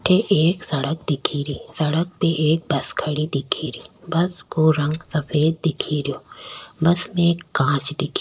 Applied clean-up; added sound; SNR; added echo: neural separator model SepFormer DNS4.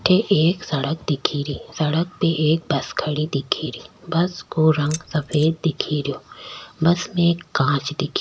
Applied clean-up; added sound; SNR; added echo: none; Keys jangling; 16 dB; none.